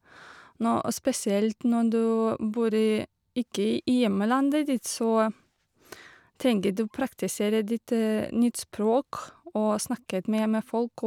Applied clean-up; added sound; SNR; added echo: none; none; none; none.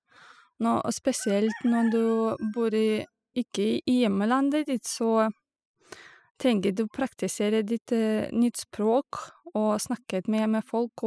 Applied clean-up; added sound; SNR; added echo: classical method spectral subtraction.